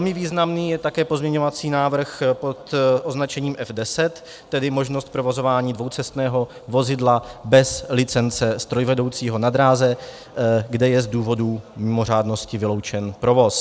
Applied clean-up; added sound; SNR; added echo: none; none; none; none.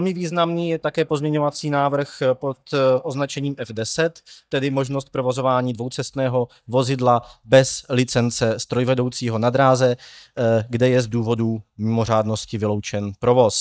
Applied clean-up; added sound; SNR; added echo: neural mask model DeepFilterNet 3.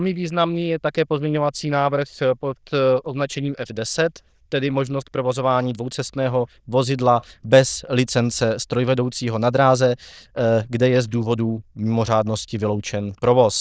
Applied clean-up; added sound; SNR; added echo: neural diffusion model UNIVERSE++.